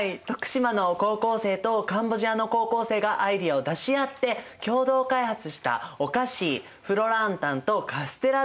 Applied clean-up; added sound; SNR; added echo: none; none; none; none.